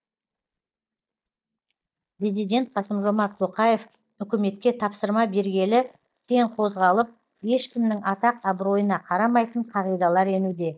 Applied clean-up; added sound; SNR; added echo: neural mask model DeepFilterNet 3.